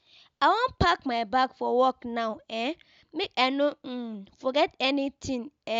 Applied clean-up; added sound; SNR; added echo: none; none; none; none.